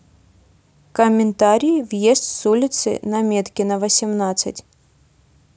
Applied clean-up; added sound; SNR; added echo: none; none; none; none.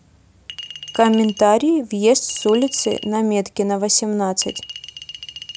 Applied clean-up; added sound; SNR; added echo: none; Chink, clink; 17 dB; none.